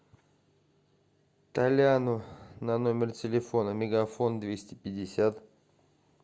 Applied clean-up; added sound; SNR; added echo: none; none; none; none.